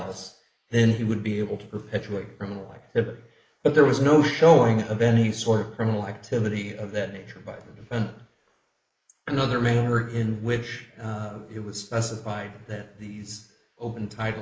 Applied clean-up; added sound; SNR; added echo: neural mask model Resemble Enhance denoiser.